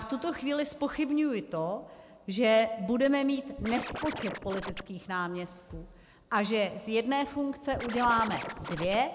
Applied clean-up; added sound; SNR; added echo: none; Scratching (performance technique); 8 dB; none.